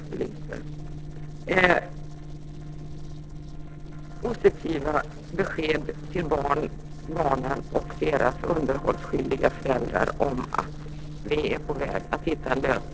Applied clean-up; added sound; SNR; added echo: neural separator model SepFormer DNS4.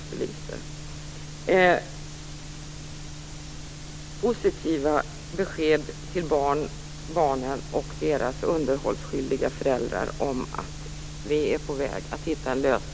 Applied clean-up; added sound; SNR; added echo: none; none; none; none.